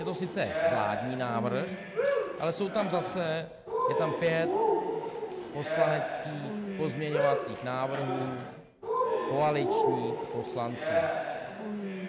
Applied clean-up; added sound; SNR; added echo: none; Cheering; -2 dB; none.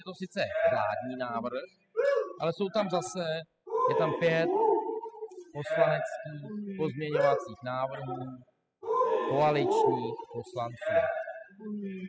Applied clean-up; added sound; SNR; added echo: classical method spectral subtraction.